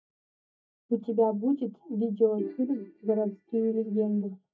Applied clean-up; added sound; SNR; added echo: neural mask model DeepFilterNet 3.